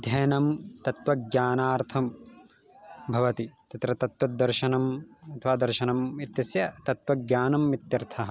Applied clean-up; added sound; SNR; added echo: none; none; none; none.